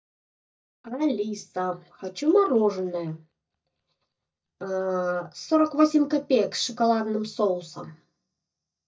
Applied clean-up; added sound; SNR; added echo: neural mask model DeepFilterNet 3.